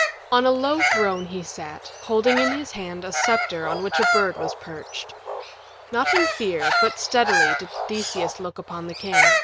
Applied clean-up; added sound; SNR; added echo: none; Bird vocalization, bird call, bird song; -1 dB; none.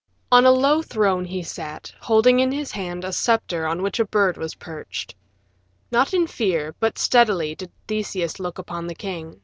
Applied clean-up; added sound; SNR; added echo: none; none; none; none.